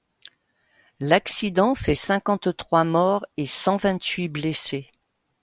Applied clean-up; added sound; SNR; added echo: none; none; none; none.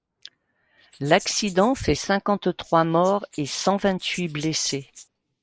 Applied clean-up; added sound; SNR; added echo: neural mask model Resemble Enhance denoiser.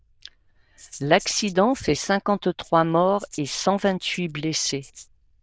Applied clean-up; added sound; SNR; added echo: neural diffusion model UNIVERSE++.